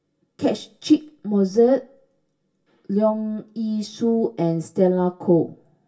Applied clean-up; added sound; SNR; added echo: none; none; none; reverberation time 0.1 s.